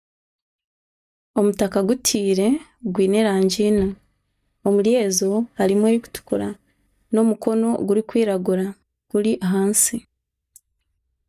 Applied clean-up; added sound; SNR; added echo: neural mask model DeepFilterNet 3.